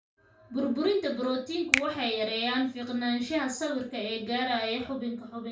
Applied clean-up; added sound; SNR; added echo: none; Finger snapping; 6 dB; reverberation time 0.3 s.